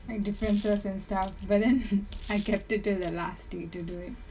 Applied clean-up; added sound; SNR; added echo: none; Coin (dropping); 18 dB; reverberation time 0.1 s.